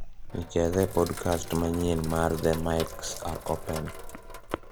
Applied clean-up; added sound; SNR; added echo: none; Sink (filling or washing); 9 dB; none.